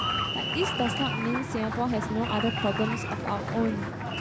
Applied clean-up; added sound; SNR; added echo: none; Vehicle + Applause; 1 dB; none.